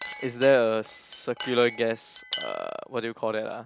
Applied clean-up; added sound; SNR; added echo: none; Chink, clink; 14 dB; none.